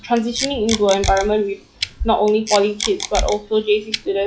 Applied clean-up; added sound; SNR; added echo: classical method log-MMSE.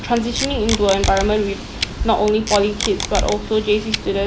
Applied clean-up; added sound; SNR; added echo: none; Packing tape, duct tape; 10 dB; none.